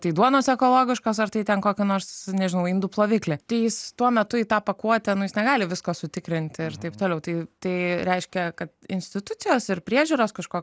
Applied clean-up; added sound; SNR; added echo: none; none; none; none.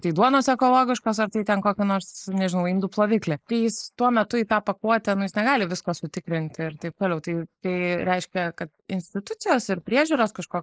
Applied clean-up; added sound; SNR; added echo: neural mask model Resemble Enhance denoiser.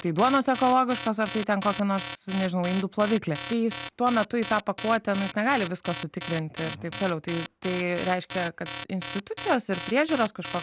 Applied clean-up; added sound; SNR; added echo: none; Alarm; 0 dB; none.